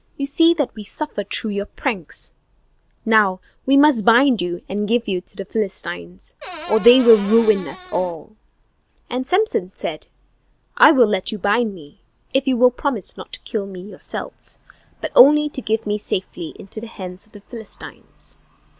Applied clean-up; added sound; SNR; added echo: none; Cupboard open or close / Door; 14 dB; none.